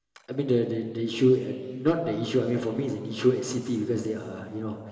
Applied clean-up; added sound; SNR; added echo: none; none; none; reverberation time 2.5 s.